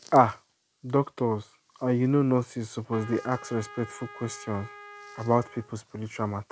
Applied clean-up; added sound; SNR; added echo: none; Trumpet; 18 dB; none.